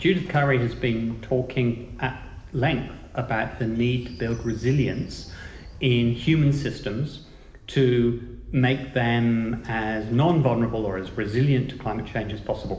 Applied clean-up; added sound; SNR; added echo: none; Train; 16 dB; reverberation time 1.1 s.